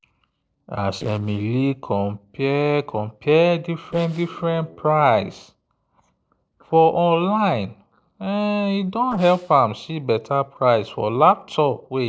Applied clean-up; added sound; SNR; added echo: neural separator model SepFormer DNS4.